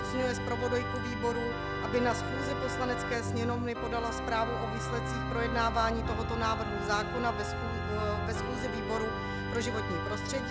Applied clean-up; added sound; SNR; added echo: none; Organ; 0 dB; none.